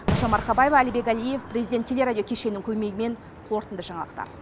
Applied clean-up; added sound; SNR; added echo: none; Fireworks; 5 dB; none.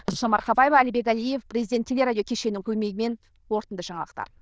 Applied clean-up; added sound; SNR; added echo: neural diffusion model UNIVERSE++.